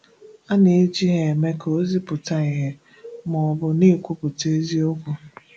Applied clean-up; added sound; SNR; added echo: none; none; none; none.